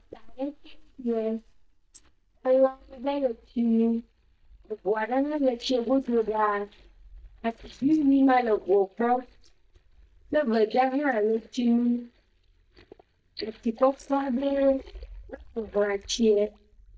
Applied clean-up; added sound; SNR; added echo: neural mask model DeepFilterNet 3.